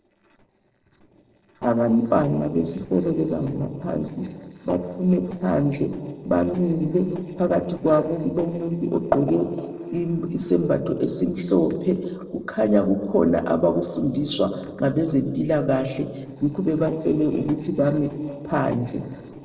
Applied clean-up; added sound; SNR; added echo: neural separator model SepFormer DNS4.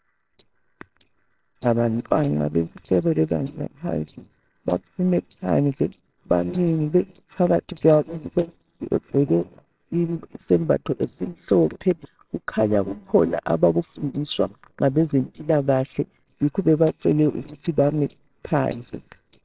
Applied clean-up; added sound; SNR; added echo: neural separator model SepFormer WHAMR!.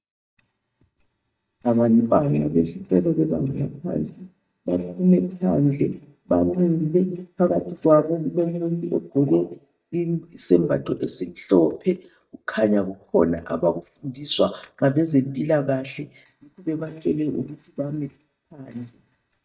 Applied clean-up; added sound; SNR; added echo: neural mask model DeepFilterNet 3.